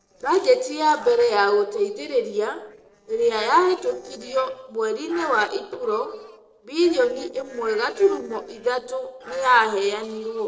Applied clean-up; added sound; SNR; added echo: neural separator model SepFormer DNS4.